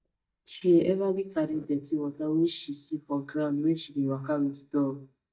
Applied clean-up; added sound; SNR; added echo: neural mask model DeepFilterNet 3.